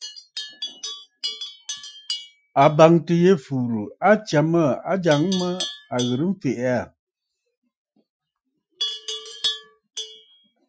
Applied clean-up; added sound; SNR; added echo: classical method Wiener filter.